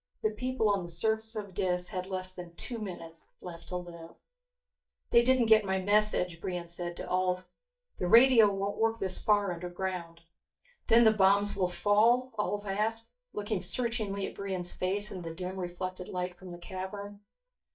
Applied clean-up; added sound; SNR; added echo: neural mask model DeepFilterNet 3.